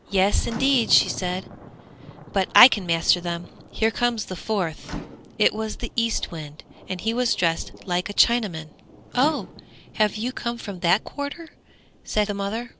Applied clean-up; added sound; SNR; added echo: none; Microwave oven + Thunder; 17 dB; none.